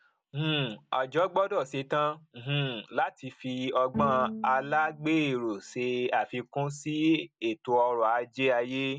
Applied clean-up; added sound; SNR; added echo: none; Bowed string instrument; 11 dB; none.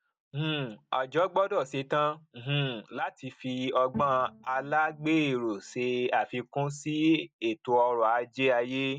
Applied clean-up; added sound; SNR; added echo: neural mask model DeepFilterNet 3.